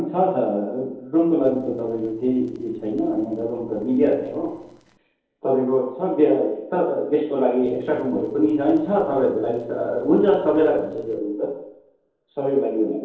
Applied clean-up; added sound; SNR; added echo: neural separator model SepFormer DNS4.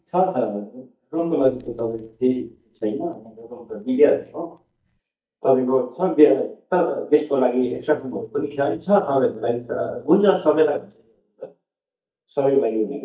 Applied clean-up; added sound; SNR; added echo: neural mask model DeepFilterNet 3.